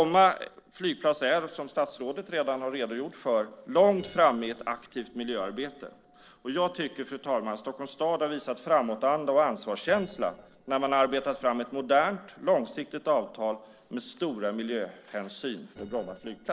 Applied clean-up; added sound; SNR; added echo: neural separator model SepFormer DNS4.